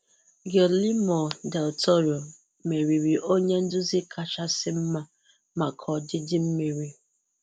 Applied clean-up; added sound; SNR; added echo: none; none; none; none.